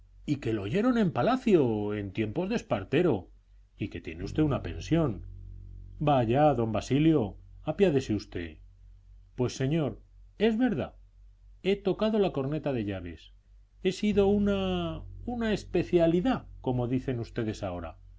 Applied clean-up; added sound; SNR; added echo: none; Bass guitar; 18 dB; none.